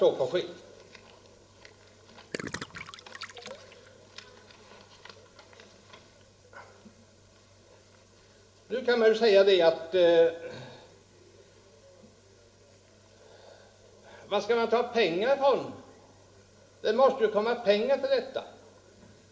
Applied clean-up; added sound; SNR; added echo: none; Gurgling; 12 dB; reverberation time 0.6 s.